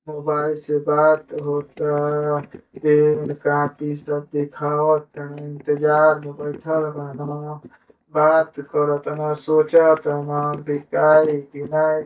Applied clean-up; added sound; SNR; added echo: neural mask model DeepFilterNet 3.